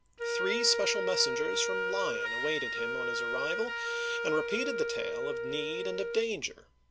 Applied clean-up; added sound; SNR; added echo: none; Wind instrument, woodwind instrument; 0 dB; none.